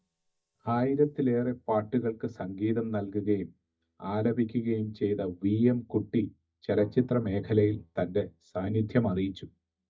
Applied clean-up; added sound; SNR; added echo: neural mask model DeepFilterNet 3.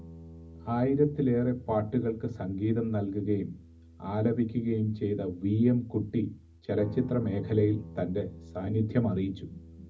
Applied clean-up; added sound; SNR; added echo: none; Guitar; 18 dB; reverberation time 0.4 s.